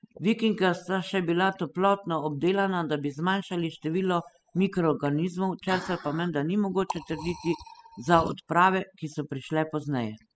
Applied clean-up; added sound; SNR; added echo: classical method spectral subtraction.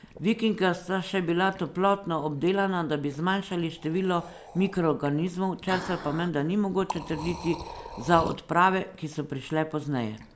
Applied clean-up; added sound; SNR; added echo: none; Liquid; 16 dB; none.